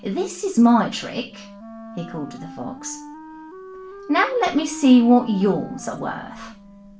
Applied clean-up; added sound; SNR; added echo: none; Wind instrument, woodwind instrument; 18 dB; reverberation time 0.3 s.